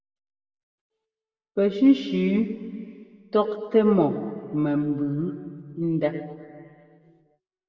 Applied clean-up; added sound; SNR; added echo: none; none; none; reverberation time 1.9 s.